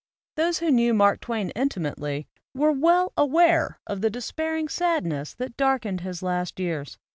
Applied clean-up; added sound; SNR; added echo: none; none; none; none.